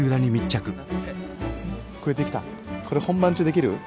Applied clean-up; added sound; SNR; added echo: none; none; none; none.